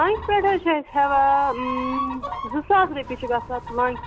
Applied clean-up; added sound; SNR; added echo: none; Chicken, rooster; 10 dB; none.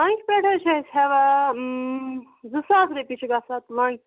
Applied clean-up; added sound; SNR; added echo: none; none; none; none.